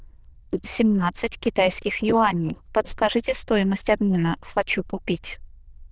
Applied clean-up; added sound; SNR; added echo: neural diffusion model UNIVERSE++.